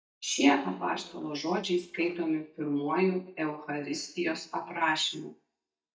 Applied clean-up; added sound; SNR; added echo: neural mask model DeepFilterNet 3.